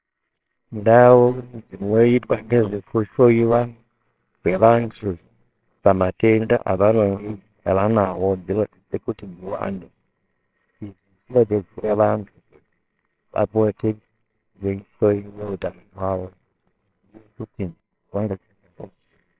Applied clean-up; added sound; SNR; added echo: neural separator model SepFormer WHAMR!.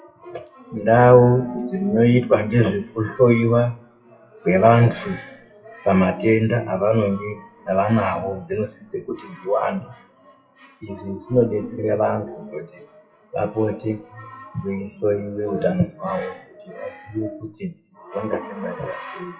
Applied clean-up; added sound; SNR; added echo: classical method WPE with log-MMSE.